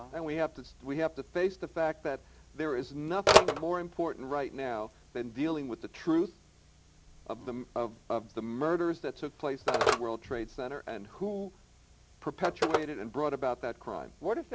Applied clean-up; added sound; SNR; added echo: none; Telephone; 2 dB; none.